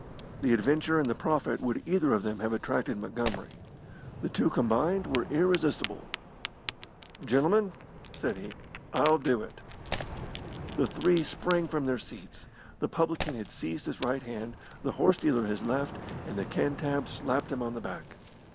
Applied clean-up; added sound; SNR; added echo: none; Shatter + Ocean; 11 dB; none.